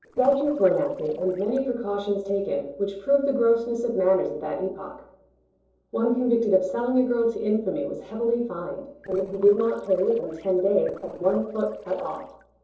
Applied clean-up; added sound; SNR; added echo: neural separator model SepFormer DNS4.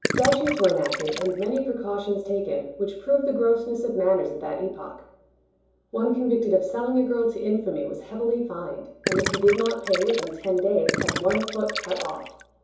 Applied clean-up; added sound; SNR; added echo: none; Gurgling; 6 dB; reverberation time 2.8 s.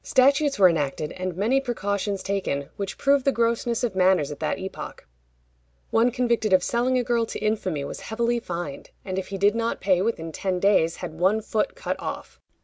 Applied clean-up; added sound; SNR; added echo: none; none; none; none.